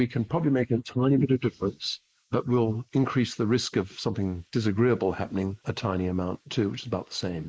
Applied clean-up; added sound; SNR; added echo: neural mask model Resemble Enhance denoiser.